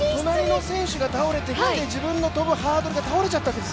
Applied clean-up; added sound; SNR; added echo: none; none; none; none.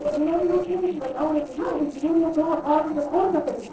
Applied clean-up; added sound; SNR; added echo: neural separator model SepFormer DNS4.